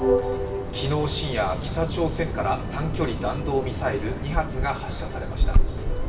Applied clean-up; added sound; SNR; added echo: none; Bird vocalization, bird call, bird song; -1 dB; reverberation time 2.8 s.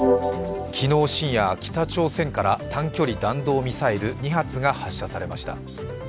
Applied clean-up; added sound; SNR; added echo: none; none; none; none.